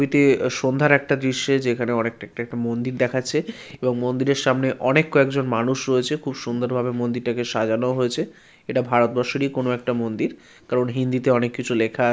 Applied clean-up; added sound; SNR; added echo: none; none; none; none.